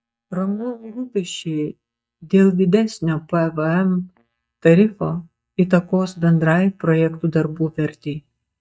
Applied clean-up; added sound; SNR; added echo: neural mask model DeepFilterNet 3.